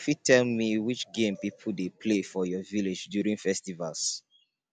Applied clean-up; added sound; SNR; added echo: none; none; none; none.